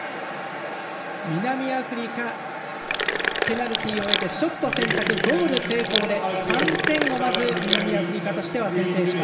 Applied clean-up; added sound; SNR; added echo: none; Sink (filling or washing); 2 dB; reverberation time 1.3 s.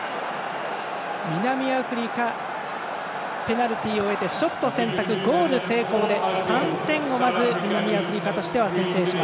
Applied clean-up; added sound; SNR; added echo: none; none; none; none.